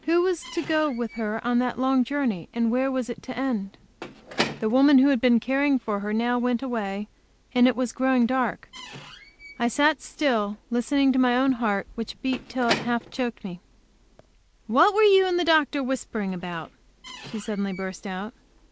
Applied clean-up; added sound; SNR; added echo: none; Squeak / Slam / Wood; 16 dB; none.